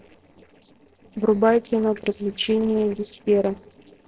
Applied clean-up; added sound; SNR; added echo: neural separator model SepFormer DNS4.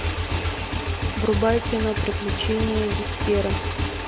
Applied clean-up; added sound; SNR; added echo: none; Motorcycle / Engine; -1 dB; none.